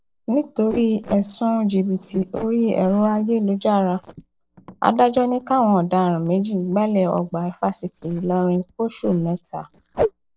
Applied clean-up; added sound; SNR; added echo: neural separator model SepFormer DNS4.